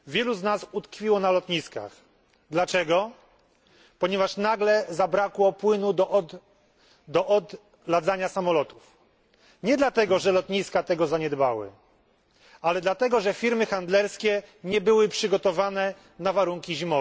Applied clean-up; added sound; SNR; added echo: none; none; none; none.